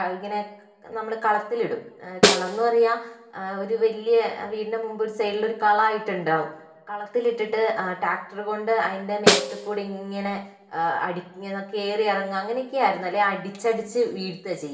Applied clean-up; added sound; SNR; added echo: none; Snare drum; -1 dB; reverberation time 0.8 s.